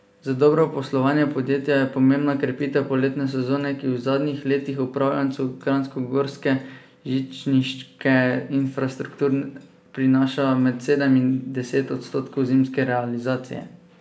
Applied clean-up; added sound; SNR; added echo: none; none; none; none.